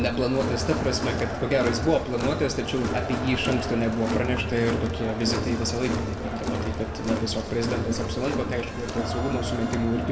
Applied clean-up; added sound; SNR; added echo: none; Crowd; 2 dB; reverberation time 1.6 s.